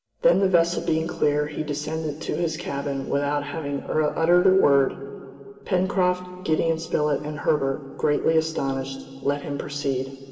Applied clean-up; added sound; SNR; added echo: none; none; none; reverberation time 2.3 s.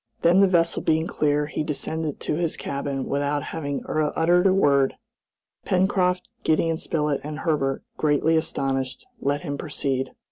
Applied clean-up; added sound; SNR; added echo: none; none; none; none.